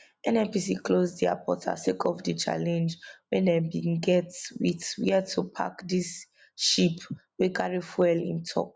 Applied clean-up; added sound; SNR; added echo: none; none; none; none.